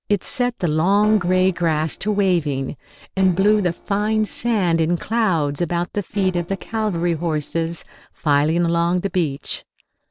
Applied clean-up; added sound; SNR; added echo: neural separator model SepFormer DNS4.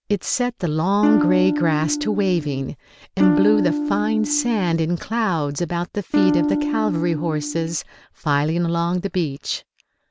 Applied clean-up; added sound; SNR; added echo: none; Electric guitar / Strum; 1 dB; none.